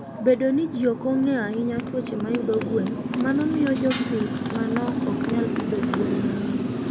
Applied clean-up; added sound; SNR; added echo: none; Motorcycle; 2 dB; none.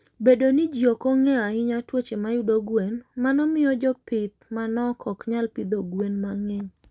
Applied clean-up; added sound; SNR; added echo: none; none; none; none.